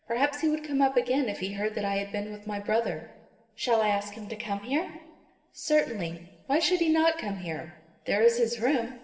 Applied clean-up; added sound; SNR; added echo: none; none; none; reverberation time 1.1 s.